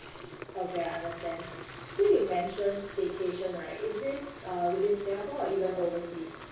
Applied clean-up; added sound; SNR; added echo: none; Fill (with liquid) / Water tap, faucet; 13 dB; reverberation time 0.6 s.